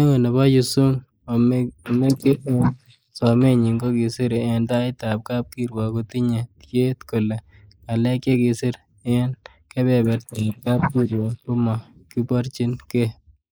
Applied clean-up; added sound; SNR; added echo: neural mask model Resemble Enhance denoiser.